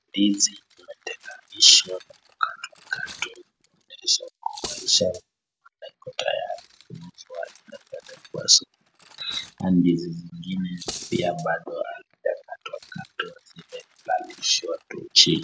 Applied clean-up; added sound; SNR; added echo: none; Cutlery, silverware; 20 dB; none.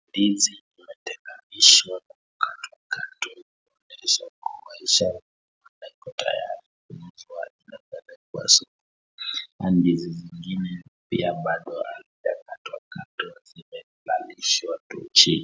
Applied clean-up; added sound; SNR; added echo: none; none; none; none.